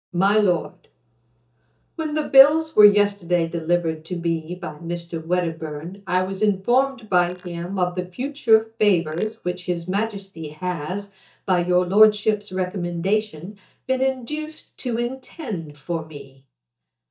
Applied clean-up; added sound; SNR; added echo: neural mask model DeepFilterNet 3.